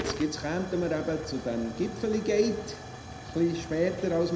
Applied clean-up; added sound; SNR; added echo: none; Tick / Hiss / Explosion / Fire; 12 dB; reverberation time 0.7 s.